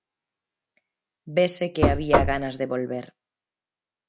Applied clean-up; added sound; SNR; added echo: none; Knock; -4 dB; none.